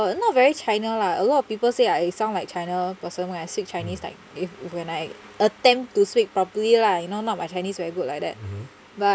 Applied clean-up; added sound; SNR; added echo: none; none; none; none.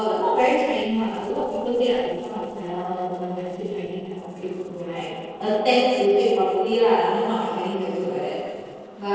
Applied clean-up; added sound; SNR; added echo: neural separator model SepFormer DNS4.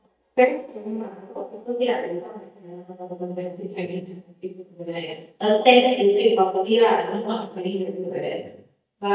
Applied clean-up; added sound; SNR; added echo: neural mask model DeepFilterNet 3.